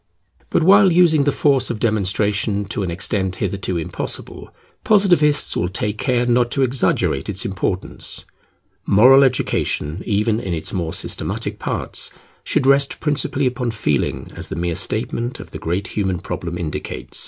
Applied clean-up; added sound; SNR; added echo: none; none; none; none.